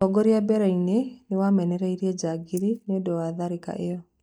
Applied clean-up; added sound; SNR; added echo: neural mask model DeepFilterNet 3.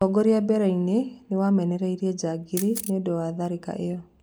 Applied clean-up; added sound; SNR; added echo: none; Camera; 14 dB; none.